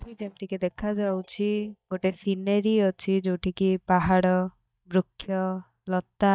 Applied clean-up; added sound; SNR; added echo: neural mask model DeepFilterNet 3.